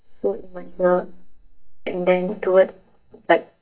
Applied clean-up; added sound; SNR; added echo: neural mask model DeepFilterNet 3.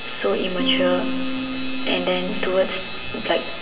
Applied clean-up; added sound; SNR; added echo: none; Electric guitar / Strum; 5 dB; reverberation time 2.9 s.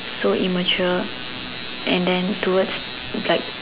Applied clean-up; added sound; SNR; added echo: none; none; none; none.